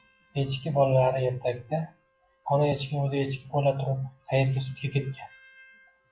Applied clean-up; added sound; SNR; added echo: classical method log-MMSE.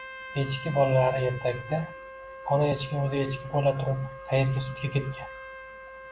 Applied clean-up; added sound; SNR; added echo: none; Trumpet; 13 dB; none.